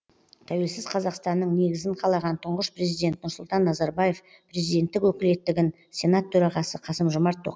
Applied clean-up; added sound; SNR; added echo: none; none; none; none.